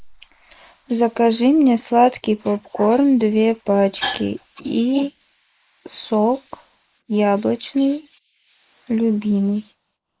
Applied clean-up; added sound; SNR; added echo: neural mask model Resemble Enhance denoiser.